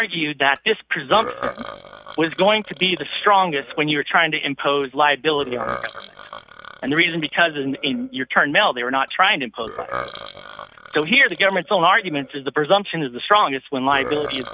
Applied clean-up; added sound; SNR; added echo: neural mask model RNNoise.